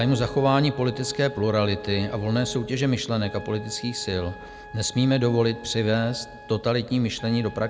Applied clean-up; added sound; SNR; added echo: none; Telephone + Trumpet; 16 dB; none.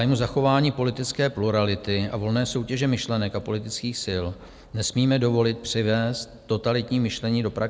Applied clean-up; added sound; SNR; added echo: none; none; none; none.